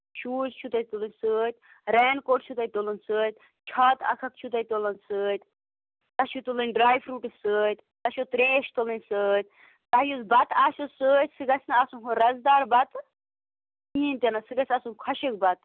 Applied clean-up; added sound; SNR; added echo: none; none; none; none.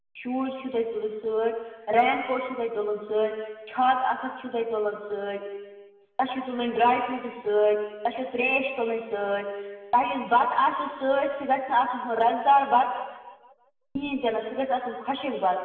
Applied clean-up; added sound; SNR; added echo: none; none; none; reverberation time 1.5 s.